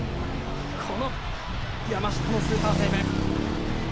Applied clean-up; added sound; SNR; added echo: none; Wind + Traffic noise, roadway noise; -4 dB; none.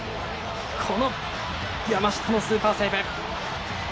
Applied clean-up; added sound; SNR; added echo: none; none; none; none.